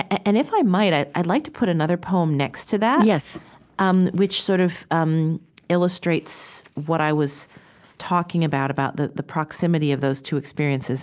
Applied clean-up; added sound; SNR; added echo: none; none; none; none.